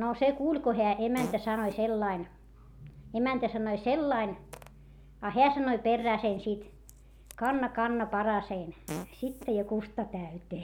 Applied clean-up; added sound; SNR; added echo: none; Fart; 19 dB; none.